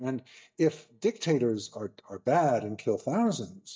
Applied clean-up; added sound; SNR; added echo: neural mask model DeepFilterNet 3.